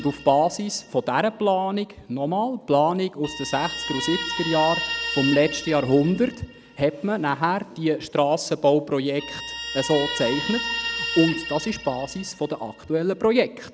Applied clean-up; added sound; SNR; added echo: none; Guitar; 10 dB; none.